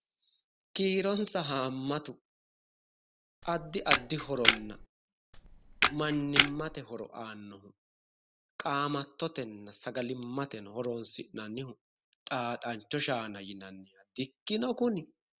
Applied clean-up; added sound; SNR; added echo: none; Camera; -5 dB; none.